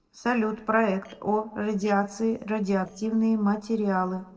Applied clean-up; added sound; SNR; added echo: neural separator model SepFormer DNS4.